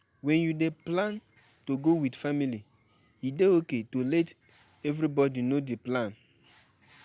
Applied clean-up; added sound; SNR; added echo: none; none; none; none.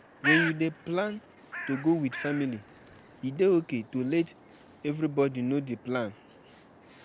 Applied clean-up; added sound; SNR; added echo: none; Bird; 8 dB; none.